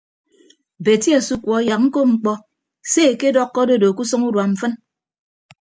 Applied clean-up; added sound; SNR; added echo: none; none; none; none.